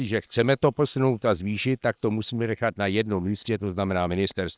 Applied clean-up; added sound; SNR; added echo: neural separator model SepFormer WHAM!.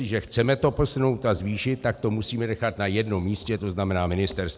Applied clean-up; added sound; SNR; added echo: none; none; none; none.